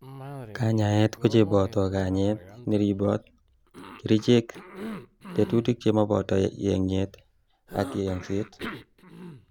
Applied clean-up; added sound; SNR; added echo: none; Cough; 17 dB; none.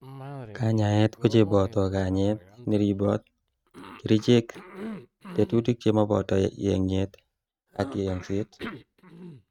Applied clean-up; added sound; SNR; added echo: neural mask model RNNoise.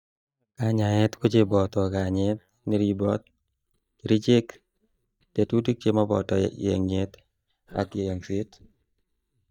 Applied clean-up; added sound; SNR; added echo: neural mask model DeepFilterNet 3.